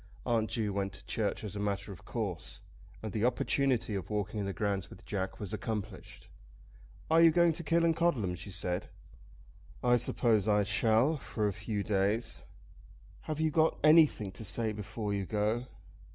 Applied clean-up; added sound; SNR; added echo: none; none; none; none.